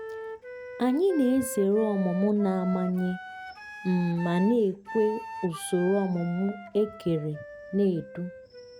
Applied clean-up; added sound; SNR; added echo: none; Wind instrument, woodwind instrument; 13 dB; none.